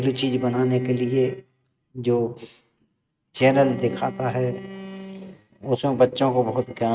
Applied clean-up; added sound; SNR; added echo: neural mask model RNNoise.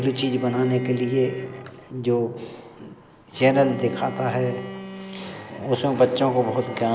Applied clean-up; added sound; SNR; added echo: none; Bowed string instrument; 15 dB; none.